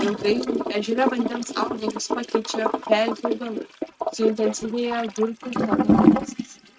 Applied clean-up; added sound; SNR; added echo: neural mask model RNNoise.